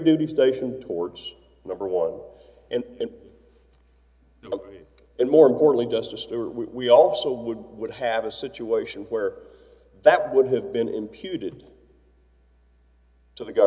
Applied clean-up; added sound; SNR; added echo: none; none; none; none.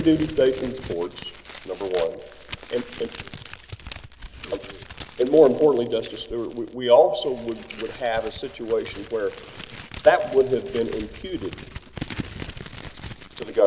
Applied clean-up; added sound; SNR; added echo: none; Crumpling, crinkling; 14 dB; none.